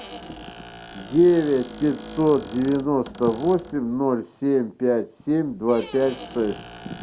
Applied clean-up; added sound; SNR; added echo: none; Squeak; 18 dB; none.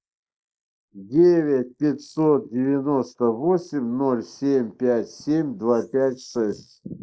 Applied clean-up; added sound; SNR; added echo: neural mask model Resemble Enhance denoiser.